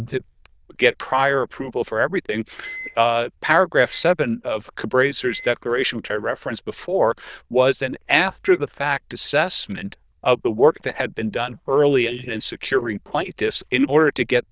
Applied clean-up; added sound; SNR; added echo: neural diffusion model UNIVERSE++.